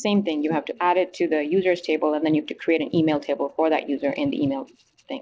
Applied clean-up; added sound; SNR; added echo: neural separator model SepFormer DNS4.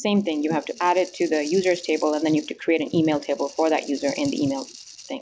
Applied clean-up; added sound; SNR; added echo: none; Rattle (instrument); 19 dB; none.